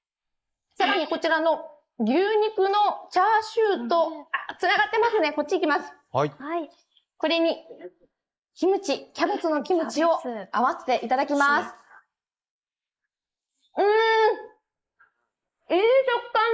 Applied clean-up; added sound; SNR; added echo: neural mask model Resemble Enhance denoiser.